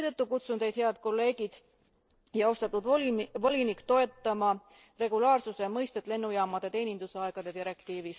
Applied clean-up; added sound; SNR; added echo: neural separator model SepFormer DNS4.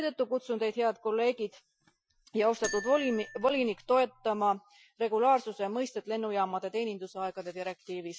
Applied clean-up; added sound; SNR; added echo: classical method Wiener filter.